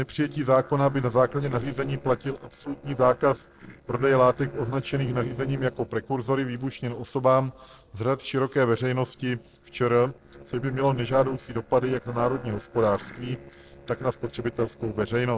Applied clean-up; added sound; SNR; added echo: neural separator model SepFormer DNS4.